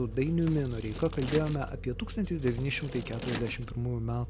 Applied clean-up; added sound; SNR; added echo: none; Scissors + Vehicle; 8 dB; none.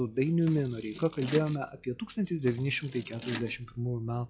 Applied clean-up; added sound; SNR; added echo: classical method log-MMSE.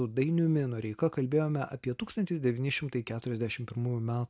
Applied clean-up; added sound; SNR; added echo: none; none; none; none.